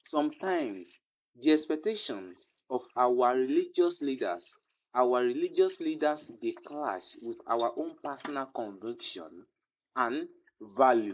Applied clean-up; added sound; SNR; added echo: neural mask model Resemble Enhance denoiser.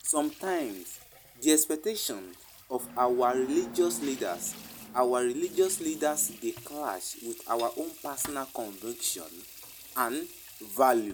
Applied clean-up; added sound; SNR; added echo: none; Sink (filling or washing) / Water tap, faucet + Hiss / Bus / Engine; 16 dB; none.